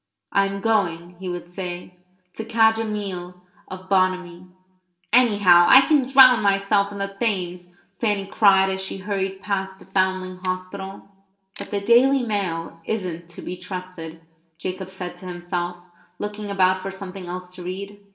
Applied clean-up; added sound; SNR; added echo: none; Camera; 20 dB; reverberation time 0.7 s.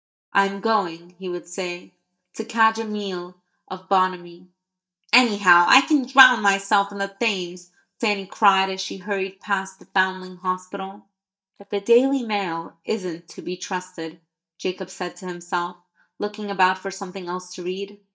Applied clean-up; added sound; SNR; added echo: neural mask model DeepFilterNet 3.